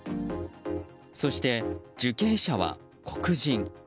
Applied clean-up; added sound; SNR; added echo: none; none; none; none.